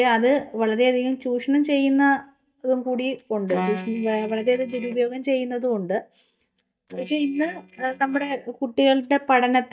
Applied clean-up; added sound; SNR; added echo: neural mask model DeepFilterNet 3.